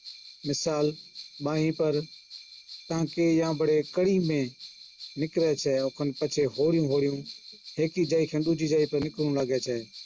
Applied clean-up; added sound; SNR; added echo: none; Bell; 19 dB; none.